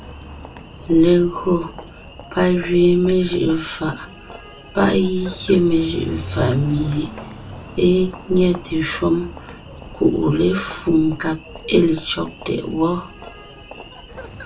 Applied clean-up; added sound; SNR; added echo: none; Engine; 16 dB; reverberation time 0.2 s.